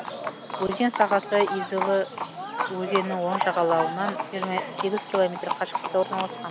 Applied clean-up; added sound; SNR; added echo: none; Livestock, farm animals, working animals; 4 dB; none.